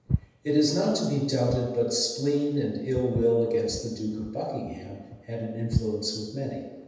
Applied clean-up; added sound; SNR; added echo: none; Walk, footsteps; 10 dB; reverberation time 1.1 s.